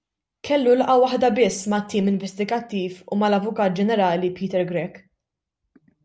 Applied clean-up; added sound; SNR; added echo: none; none; none; none.